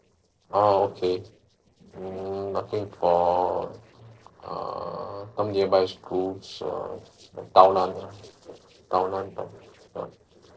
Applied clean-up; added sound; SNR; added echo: neural separator model SepFormer DNS4.